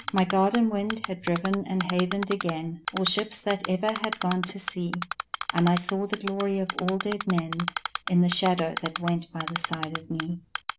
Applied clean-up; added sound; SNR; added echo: none; Typing; 8 dB; none.